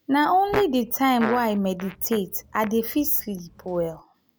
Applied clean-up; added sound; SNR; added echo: none; Fart; 13 dB; none.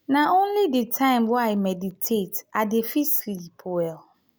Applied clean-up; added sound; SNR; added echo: none; none; none; none.